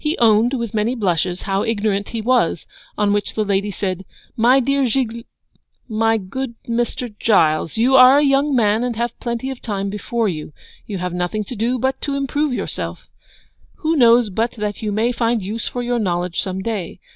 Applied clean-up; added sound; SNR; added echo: none; none; none; none.